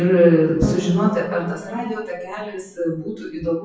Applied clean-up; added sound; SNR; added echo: classical method WPE with log-MMSE.